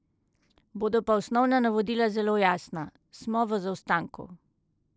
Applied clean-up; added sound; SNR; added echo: neural separator model SepFormer DNS4.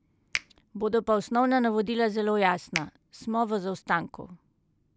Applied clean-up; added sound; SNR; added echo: none; Finger snapping; 15 dB; none.